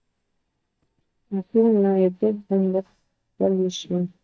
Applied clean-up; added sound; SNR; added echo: neural mask model DeepFilterNet 3.